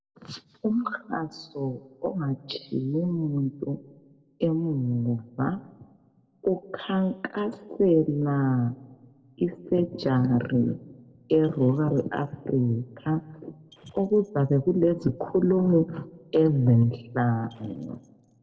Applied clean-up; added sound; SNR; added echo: neural separator model SepFormer DNS4.